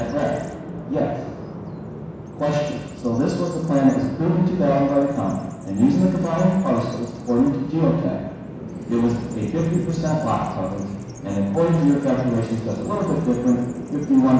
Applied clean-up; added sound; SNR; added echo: none; Bird vocalization, bird call, bird song; 13 dB; reverberation time 1.1 s.